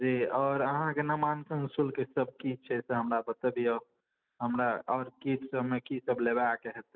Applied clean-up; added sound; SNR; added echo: none; none; none; none.